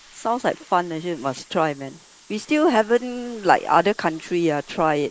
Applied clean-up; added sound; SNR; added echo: neural mask model Resemble Enhance denoiser.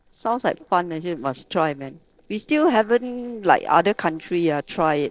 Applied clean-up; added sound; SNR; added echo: neural separator model SepFormer DNS4.